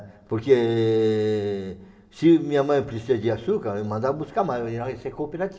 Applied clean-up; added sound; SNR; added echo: none; none; none; reverberation time 0.8 s.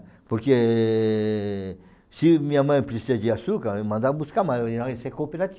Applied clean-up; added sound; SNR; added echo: none; none; none; none.